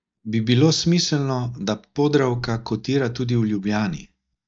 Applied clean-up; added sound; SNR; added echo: neural mask model DeepFilterNet 3.